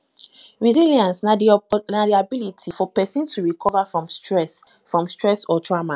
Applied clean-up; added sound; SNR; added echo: none; none; none; none.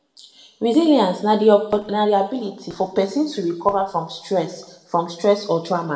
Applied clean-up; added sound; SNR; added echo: none; none; none; reverberation time 0.7 s.